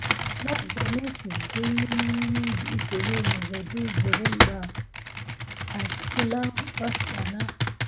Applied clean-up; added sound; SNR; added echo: none; Computer keyboard; -4 dB; none.